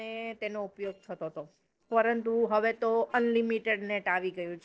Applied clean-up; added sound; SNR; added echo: neural separator model SepFormer DNS4.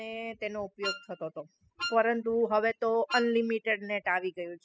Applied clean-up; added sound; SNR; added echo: classical method spectral subtraction.